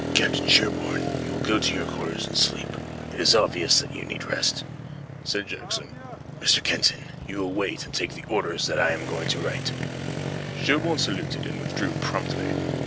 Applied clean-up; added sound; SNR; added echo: none; Motorcycle; 4 dB; none.